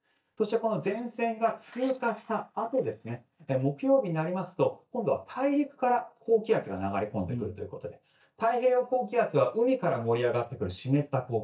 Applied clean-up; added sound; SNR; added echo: neural mask model DeepFilterNet 3.